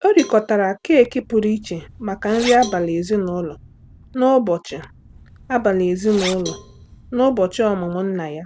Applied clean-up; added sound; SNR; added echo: none; Cowbell + Zipper (clothing); 17 dB; none.